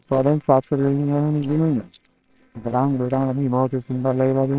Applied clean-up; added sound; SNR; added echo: neural separator model SepFormer WHAMR!.